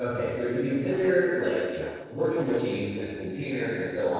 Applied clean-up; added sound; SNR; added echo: neural separator model SepFormer DNS4.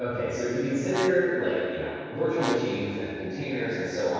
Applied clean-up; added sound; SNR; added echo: none; Brass instrument; 12 dB; reverberation time 2.2 s.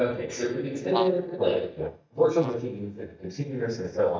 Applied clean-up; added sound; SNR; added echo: neural mask model DeepFilterNet 3.